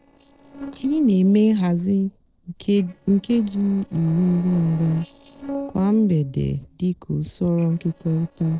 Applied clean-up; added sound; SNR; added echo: neural separator model SepFormer DNS4.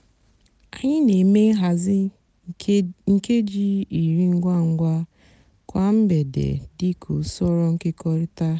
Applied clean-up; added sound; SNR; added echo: none; none; none; none.